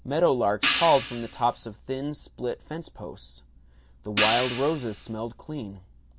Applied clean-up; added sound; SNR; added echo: none; Hi-hat; 4 dB; none.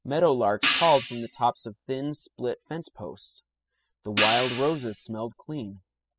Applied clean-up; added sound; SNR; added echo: classical method spectral subtraction.